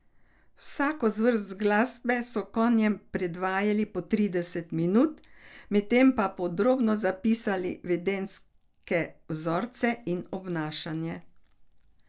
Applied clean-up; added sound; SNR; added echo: none; none; none; none.